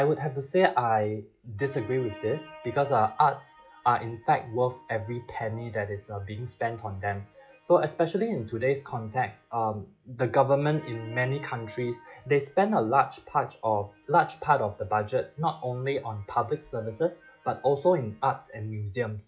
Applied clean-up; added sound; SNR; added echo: classical method log-MMSE.